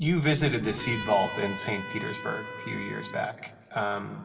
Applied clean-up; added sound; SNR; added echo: none; Trumpet; 10 dB; reverberation time 2.9 s.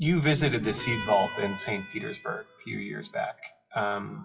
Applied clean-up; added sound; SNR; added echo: classical method WPE with log-MMSE.